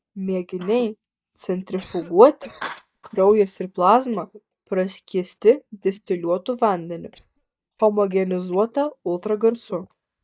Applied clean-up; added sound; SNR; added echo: neural mask model DeepFilterNet 3.